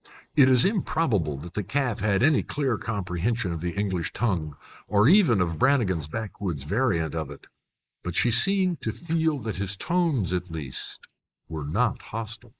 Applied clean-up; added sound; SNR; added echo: neural mask model Resemble Enhance denoiser.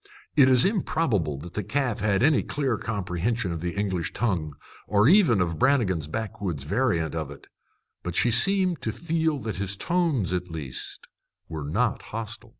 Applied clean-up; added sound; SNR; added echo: none; none; none; none.